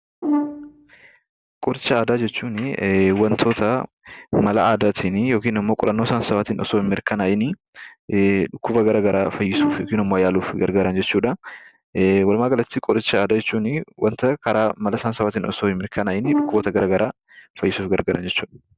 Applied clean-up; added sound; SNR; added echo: none; Brass instrument; 4 dB; none.